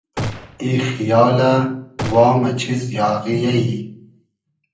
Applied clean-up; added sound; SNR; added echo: none; Gunshot, gunfire; 12 dB; reverberation time 0.6 s.